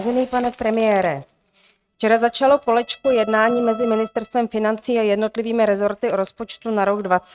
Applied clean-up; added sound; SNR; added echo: neural mask model RNNoise.